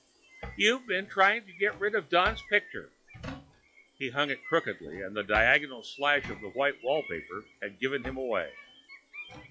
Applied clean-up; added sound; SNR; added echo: classical method log-MMSE.